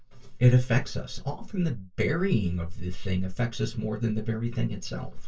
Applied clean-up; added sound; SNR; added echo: none; none; none; reverberation time 0.1 s.